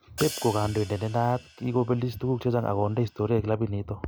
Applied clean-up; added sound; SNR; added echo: none; Hi-hat; 17 dB; none.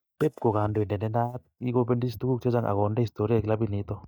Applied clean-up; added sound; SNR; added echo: neural mask model DeepFilterNet 3.